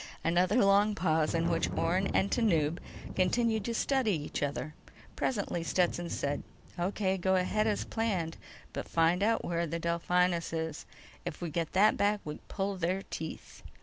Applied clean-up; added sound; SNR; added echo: none; Thunder; 12 dB; none.